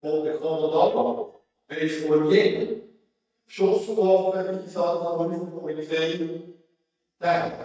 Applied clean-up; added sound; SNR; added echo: neural mask model DeepFilterNet 3.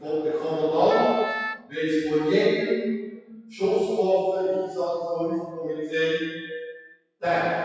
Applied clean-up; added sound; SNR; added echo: classical method WPE with log-MMSE.